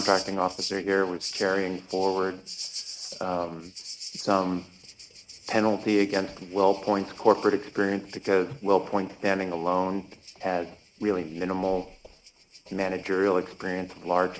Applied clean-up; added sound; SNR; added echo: neural mask model RNNoise.